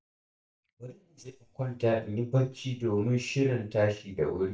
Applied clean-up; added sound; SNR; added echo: neural mask model DeepFilterNet 3.